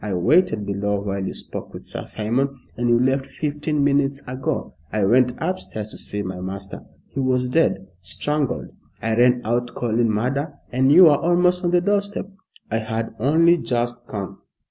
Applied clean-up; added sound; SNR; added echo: none; none; none; none.